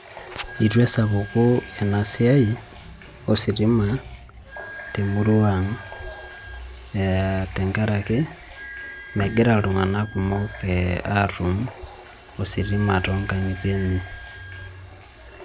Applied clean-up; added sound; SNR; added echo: none; Wind instrument, woodwind instrument + Water tap, faucet; 18 dB; none.